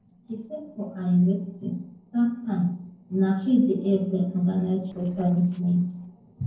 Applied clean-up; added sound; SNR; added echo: neural separator model SepFormer DNS4.